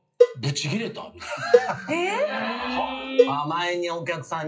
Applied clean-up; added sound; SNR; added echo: classical method WPE with log-MMSE.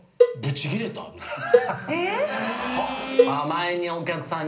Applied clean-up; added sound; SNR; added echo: none; Cowbell; -2 dB; reverberation time 0.5 s.